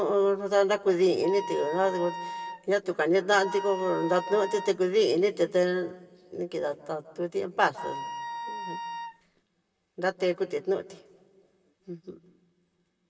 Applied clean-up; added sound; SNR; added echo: none; Wind instrument, woodwind instrument; 9 dB; reverberation time 1.3 s.